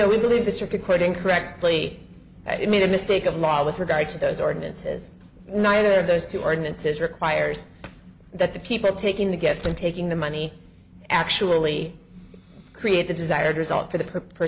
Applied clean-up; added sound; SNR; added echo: none; Slam; 16 dB; none.